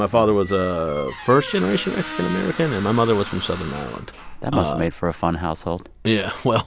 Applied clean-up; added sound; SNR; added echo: none; Squeak; 14 dB; none.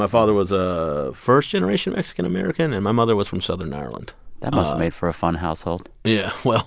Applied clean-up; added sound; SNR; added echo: none; none; none; none.